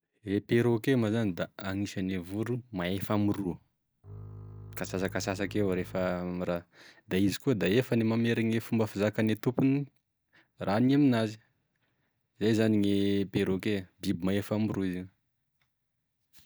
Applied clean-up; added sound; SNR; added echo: none; Bowed string instrument; 16 dB; none.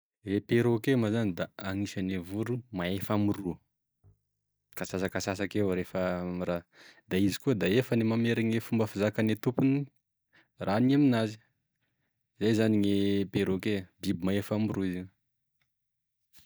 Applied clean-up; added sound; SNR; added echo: neural mask model DeepFilterNet 3.